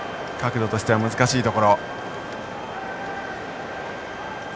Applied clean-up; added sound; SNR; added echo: none; Bowed string instrument; 18 dB; none.